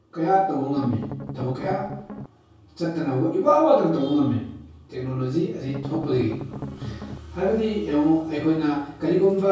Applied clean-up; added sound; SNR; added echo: none; Strum; 10 dB; reverberation time 0.6 s.